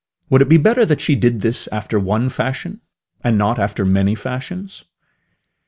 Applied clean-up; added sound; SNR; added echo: neural mask model Resemble Enhance denoiser.